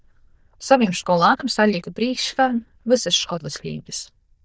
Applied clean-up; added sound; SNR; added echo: neural diffusion model UNIVERSE++.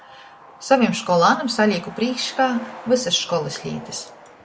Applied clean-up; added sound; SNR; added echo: none; Truck; 19 dB; none.